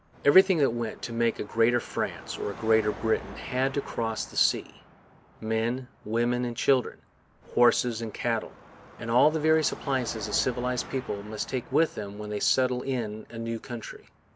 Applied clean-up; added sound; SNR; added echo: none; Car passing by / Traffic noise, roadway noise / Engine; 18 dB; none.